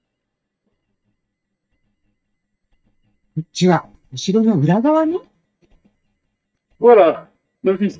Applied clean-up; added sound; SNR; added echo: neural mask model DeepFilterNet 3.